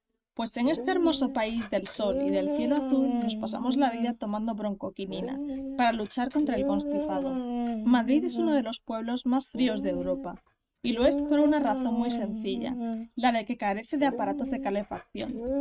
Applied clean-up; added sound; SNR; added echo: neural mask model RNNoise.